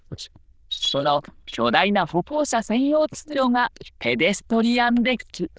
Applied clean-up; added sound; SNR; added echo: neural diffusion model UNIVERSE++.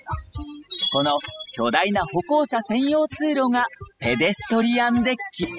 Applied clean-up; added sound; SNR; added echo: classical method spectral subtraction.